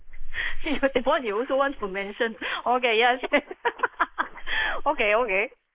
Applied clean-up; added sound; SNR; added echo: neural mask model Resemble Enhance denoiser.